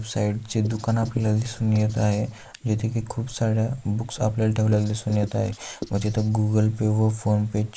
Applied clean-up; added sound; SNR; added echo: neural mask model Resemble Enhance denoiser.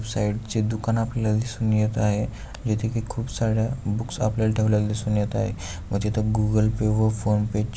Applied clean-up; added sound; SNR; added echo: none; none; none; none.